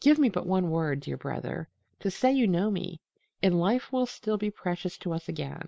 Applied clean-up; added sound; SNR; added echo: none; none; none; none.